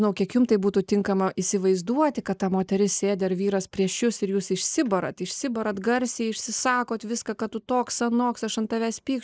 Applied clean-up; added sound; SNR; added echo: neural mask model Resemble Enhance denoiser.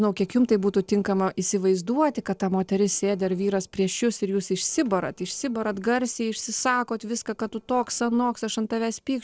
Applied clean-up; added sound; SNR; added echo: neural separator model SepFormer DNS4.